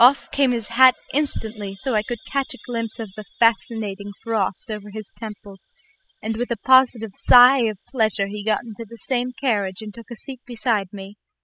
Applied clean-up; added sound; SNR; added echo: classical method spectral subtraction.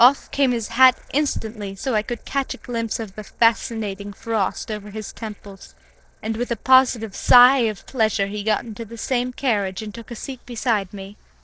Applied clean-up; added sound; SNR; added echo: neural separator model SepFormer DNS4.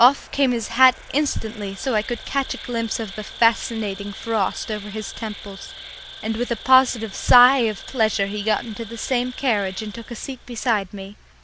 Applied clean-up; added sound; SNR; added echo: none; Insect; 17 dB; none.